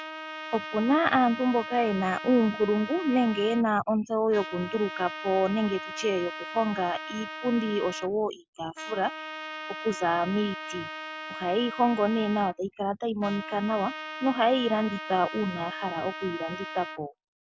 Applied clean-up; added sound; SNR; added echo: none; Trumpet; 11 dB; none.